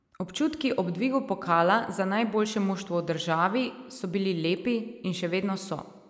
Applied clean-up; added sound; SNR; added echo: none; none; none; none.